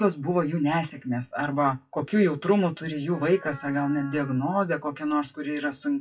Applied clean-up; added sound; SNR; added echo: classical method WPE with log-MMSE.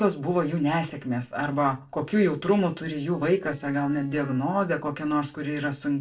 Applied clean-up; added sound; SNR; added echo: neural separator model SepFormer DNS4.